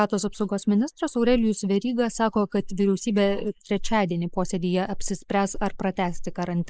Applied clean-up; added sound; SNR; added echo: neural mask model Resemble Enhance denoiser.